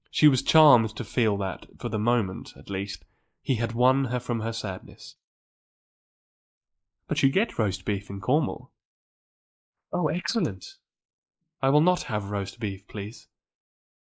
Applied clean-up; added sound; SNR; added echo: neural mask model Resemble Enhance denoiser.